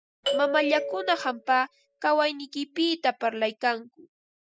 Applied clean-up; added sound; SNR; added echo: classical method spectral subtraction.